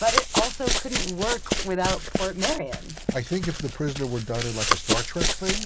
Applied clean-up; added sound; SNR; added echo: none; Run; -1 dB; none.